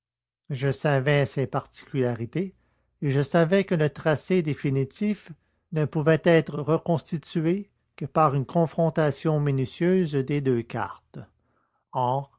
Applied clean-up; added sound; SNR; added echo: none; none; none; none.